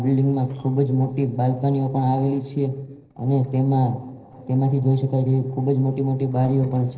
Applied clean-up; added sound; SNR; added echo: neural separator model SepFormer DNS4.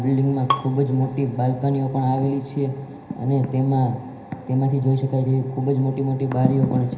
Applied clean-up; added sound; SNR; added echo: none; Bowed string instrument; 11 dB; reverberation time 0.9 s.